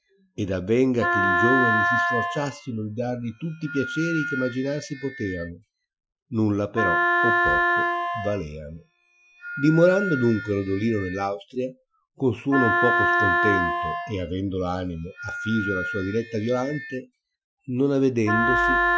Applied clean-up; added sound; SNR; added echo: classical method Wiener filter.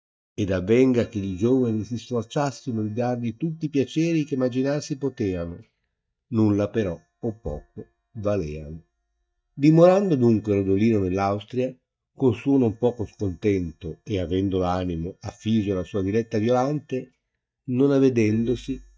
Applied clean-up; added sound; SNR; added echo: neural mask model DeepFilterNet 3.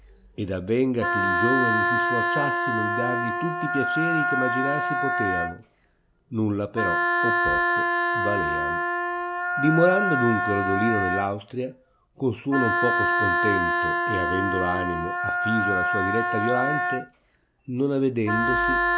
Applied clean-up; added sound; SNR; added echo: none; Wind instrument, woodwind instrument; -2 dB; none.